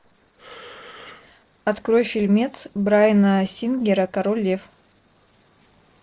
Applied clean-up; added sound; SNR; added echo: neural separator model SepFormer DNS4.